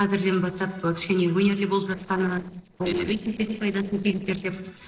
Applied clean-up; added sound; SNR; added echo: neural separator model SepFormer DNS4.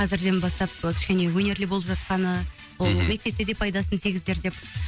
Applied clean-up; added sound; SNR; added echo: none; none; none; none.